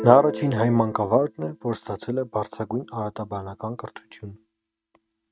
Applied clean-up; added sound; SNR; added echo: neural mask model RNNoise.